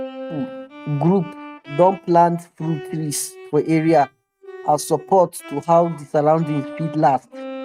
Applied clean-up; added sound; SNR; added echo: neural mask model RNNoise.